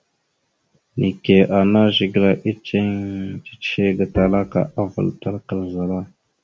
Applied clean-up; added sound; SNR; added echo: none; Bowed string instrument; 9 dB; none.